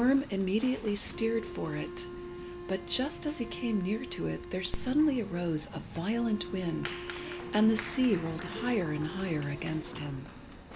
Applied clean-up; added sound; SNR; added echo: none; Wind instrument, woodwind instrument + Applause; 9 dB; none.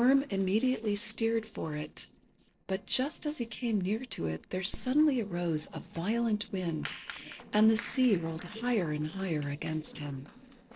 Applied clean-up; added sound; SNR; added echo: neural separator model SepFormer DNS4.